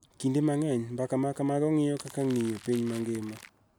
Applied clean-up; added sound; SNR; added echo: none; Crackle; 20 dB; none.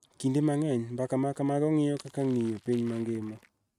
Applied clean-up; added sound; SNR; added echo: neural mask model RNNoise.